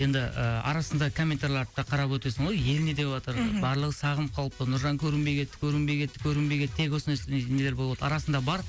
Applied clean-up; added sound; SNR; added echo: none; none; none; none.